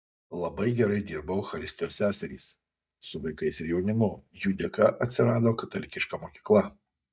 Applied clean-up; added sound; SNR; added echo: neural mask model DeepFilterNet 3.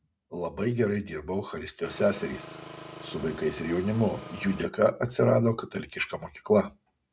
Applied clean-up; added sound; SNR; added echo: none; Engine; 14 dB; none.